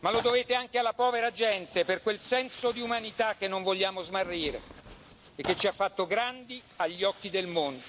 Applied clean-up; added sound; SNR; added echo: none; Tearing; 16 dB; none.